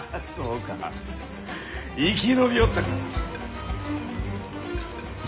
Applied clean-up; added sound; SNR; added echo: none; none; none; none.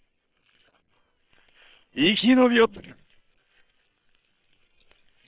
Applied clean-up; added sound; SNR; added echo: neural separator model SepFormer WHAM!.